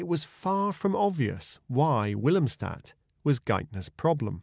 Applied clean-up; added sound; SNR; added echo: none; none; none; none.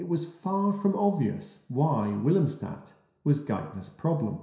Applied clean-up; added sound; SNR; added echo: none; none; none; reverberation time 0.7 s.